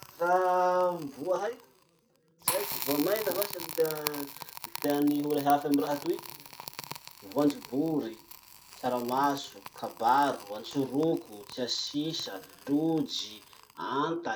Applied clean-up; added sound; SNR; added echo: none; Crackle; 12 dB; none.